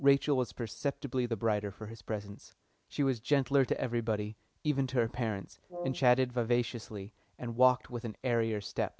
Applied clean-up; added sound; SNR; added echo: none; Brass instrument; 13 dB; none.